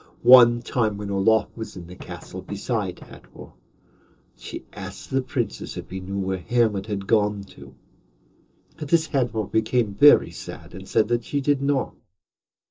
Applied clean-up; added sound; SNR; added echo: neural separator model SepFormer DNS4.